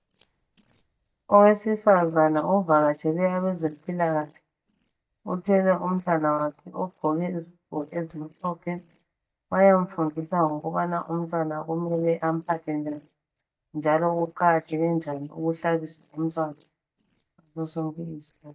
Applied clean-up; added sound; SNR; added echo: neural mask model DeepFilterNet 3.